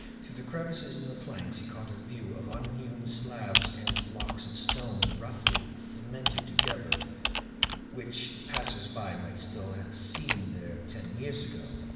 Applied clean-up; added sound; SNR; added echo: none; Computer keyboard; -3 dB; reverberation time 1.7 s.